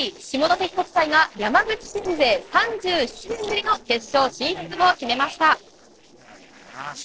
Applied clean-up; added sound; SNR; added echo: neural separator model SepFormer DNS4.